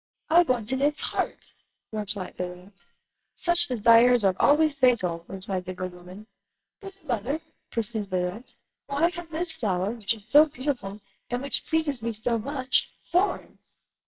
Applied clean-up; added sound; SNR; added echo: neural separator model SepFormer WHAMR!.